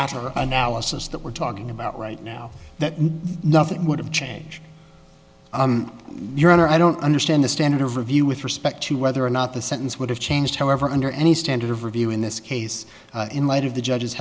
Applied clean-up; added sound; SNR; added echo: none; none; none; none.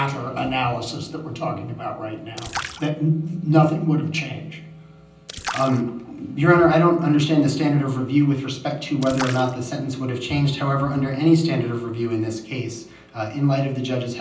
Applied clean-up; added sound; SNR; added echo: none; Splash, splatter; 15 dB; reverberation time 0.6 s.